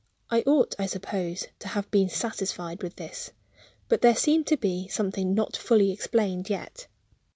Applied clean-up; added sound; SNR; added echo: none; none; none; none.